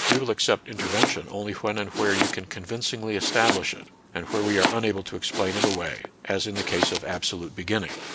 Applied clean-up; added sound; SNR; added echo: none; Domestic sounds, home sounds; 3 dB; none.